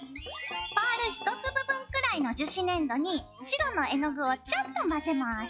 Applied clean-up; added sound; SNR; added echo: classical method log-MMSE.